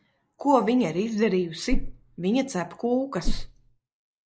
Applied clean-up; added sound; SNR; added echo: neural mask model Resemble Enhance denoiser.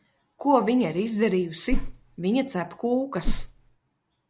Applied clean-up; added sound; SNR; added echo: none; Whoosh, swoosh, swish; -1 dB; none.